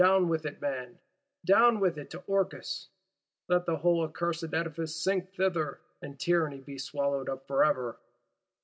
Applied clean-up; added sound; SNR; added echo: none; none; none; none.